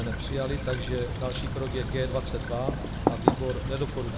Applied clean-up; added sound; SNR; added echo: none; Stream / Trickle, dribble + Writing; -2 dB; none.